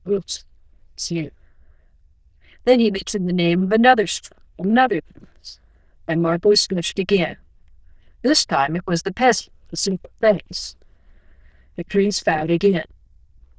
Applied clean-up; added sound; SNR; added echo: neural diffusion model UNIVERSE++.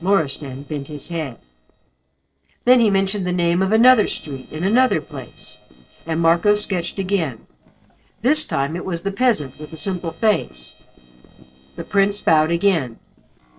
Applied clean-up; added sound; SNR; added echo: neural separator model SepFormer DNS4.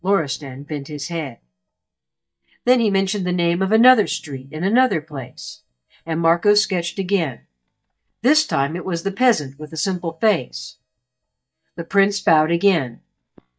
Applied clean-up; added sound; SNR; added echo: neural mask model DeepFilterNet 3.